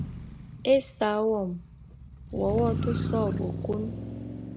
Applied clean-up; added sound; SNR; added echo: none; Motor vehicle (road); 5 dB; none.